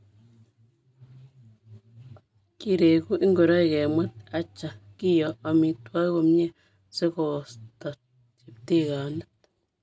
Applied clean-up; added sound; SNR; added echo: none; none; none; none.